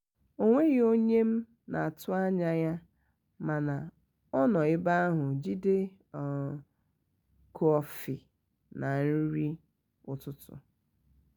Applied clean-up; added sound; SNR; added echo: none; none; none; none.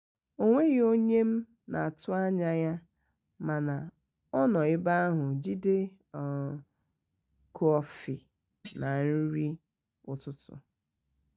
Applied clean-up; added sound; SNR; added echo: neural mask model RNNoise.